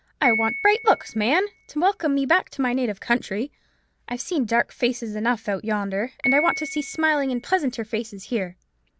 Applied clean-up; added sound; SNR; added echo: none; Piano; 11 dB; none.